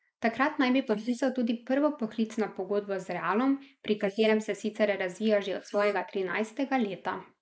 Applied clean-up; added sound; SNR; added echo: neural mask model Resemble Enhance denoiser.